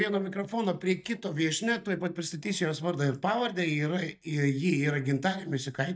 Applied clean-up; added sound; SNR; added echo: neural mask model DeepFilterNet 3.